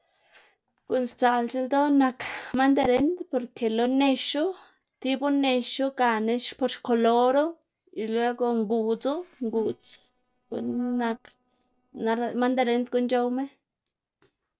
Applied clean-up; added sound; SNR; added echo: neural separator model SepFormer DNS4.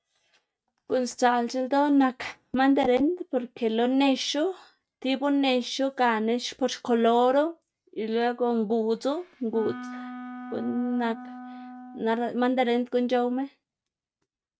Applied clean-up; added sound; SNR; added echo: neural mask model RNNoise.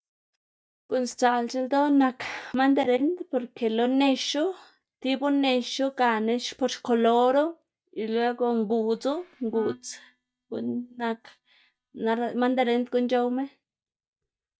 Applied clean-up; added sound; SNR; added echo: neural mask model DeepFilterNet 3.